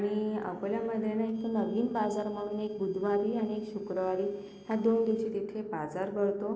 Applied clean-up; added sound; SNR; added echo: neural separator model SepFormer DNS4.